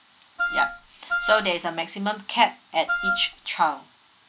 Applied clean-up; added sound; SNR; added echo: none; Wind instrument, woodwind instrument; 0 dB; none.